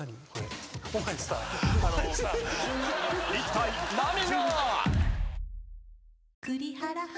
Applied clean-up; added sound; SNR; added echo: none; Bass drum; -1 dB; none.